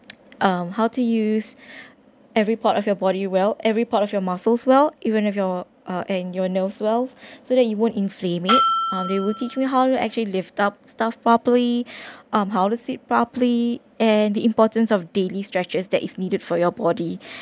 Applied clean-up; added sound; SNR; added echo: none; Bell; 1 dB; none.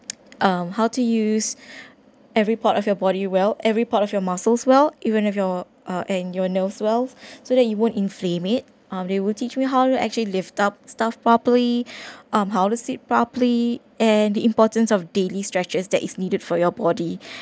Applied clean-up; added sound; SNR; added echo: none; none; none; none.